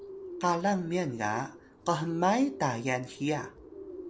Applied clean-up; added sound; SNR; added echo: none; Bird; 15 dB; none.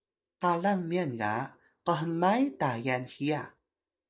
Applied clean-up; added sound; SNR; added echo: neural mask model DeepFilterNet 3.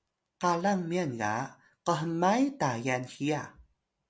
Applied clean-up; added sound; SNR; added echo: none; none; none; none.